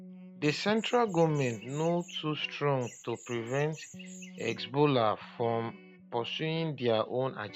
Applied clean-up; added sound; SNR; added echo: none; Electric guitar + Chirp, tweet; 19 dB; none.